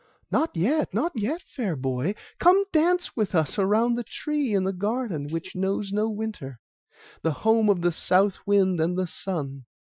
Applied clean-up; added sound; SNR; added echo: classical method Wiener filter.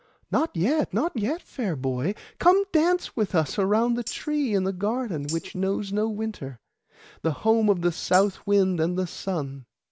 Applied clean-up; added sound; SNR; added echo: none; Tambourine; 17 dB; none.